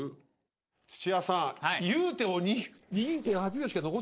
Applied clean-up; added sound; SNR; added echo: neural separator model SepFormer DNS4.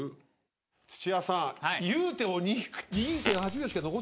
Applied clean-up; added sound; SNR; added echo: none; Fart; 5 dB; none.